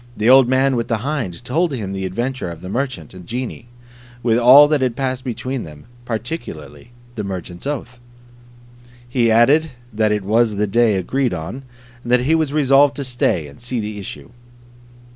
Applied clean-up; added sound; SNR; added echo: none; none; none; none.